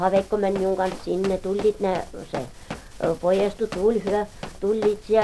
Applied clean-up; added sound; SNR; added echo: none; Run; 13 dB; none.